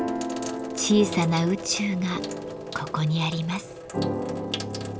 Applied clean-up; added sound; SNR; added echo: none; Sink (filling or washing); 13 dB; none.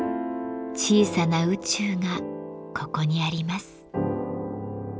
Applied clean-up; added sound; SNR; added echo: none; none; none; none.